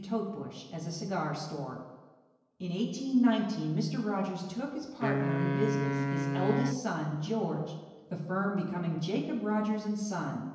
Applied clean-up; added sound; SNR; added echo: none; Wind instrument, woodwind instrument; 0 dB; reverberation time 1.0 s.